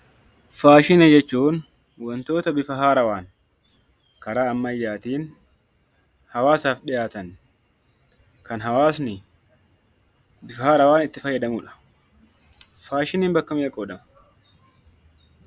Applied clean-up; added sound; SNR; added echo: none; none; none; none.